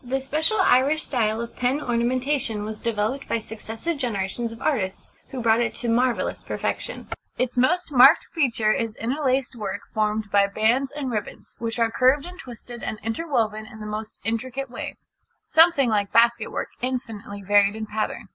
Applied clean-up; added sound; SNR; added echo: none; none; none; none.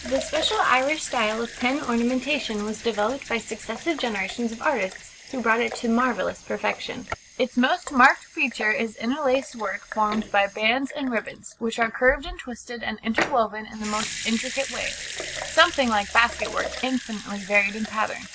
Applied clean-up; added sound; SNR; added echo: none; Sink (filling or washing) / Water tap, faucet / Liquid; 12 dB; none.